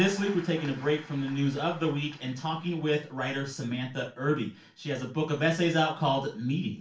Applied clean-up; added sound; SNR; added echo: none; none; none; reverberation time 0.3 s.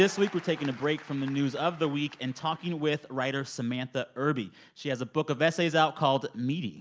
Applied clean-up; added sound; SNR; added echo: none; none; none; none.